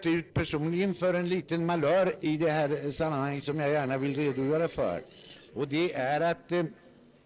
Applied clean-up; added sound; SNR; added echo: neural separator model SepFormer DNS4.